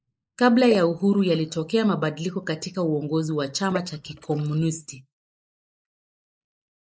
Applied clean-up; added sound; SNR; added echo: neural mask model Resemble Enhance denoiser.